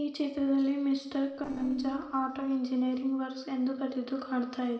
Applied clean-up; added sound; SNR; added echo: neural separator model SepFormer DNS4.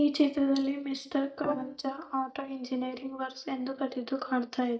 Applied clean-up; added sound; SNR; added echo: neural mask model DeepFilterNet 3.